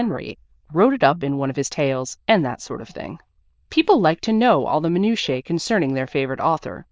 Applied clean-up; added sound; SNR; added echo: neural diffusion model UNIVERSE++.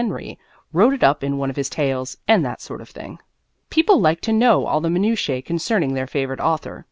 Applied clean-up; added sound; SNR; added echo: none; none; none; none.